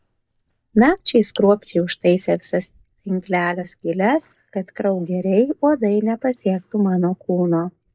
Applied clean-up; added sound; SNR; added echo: neural mask model DeepFilterNet 3.